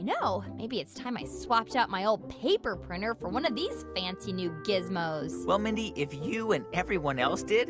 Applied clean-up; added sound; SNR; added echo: none; none; none; none.